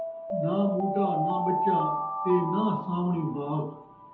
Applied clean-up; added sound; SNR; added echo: none; Alarm; 2 dB; reverberation time 0.9 s.